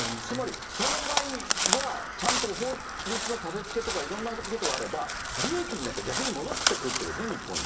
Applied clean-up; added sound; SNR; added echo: none; Crow; -3 dB; reverberation time 0.6 s.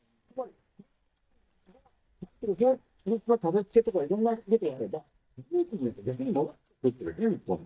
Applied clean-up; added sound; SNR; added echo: neural mask model DeepFilterNet 3.